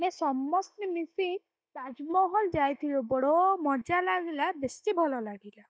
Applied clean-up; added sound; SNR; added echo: neural mask model DeepFilterNet 3.